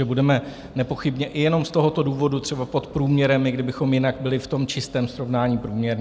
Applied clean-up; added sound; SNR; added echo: none; none; none; none.